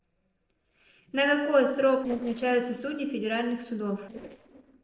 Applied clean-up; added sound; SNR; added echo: neural separator model SepFormer DNS4.